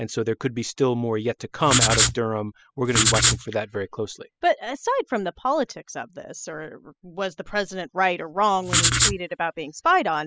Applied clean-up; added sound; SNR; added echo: classical method spectral subtraction.